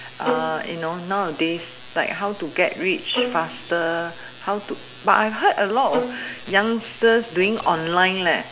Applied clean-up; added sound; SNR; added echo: none; Bowed string instrument; 6 dB; none.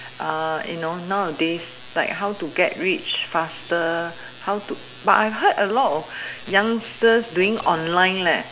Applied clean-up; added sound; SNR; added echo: none; none; none; none.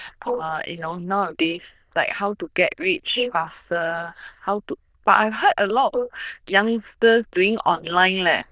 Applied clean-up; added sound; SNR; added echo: neural diffusion model UNIVERSE++.